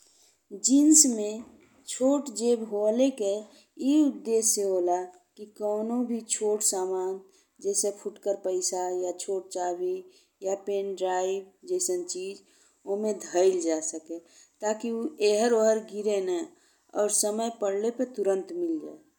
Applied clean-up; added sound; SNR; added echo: none; none; none; none.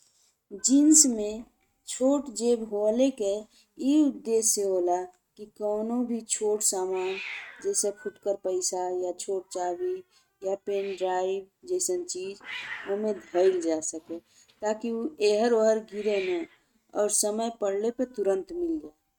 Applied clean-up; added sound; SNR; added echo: neural mask model RNNoise.